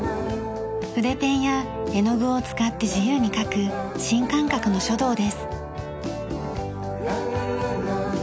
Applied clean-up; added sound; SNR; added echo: none; none; none; none.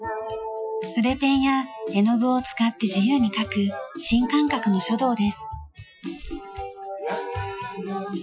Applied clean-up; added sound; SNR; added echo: classical method Wiener filter.